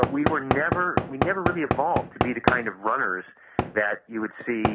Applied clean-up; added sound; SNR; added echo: none; Knock / Wood; 1 dB; none.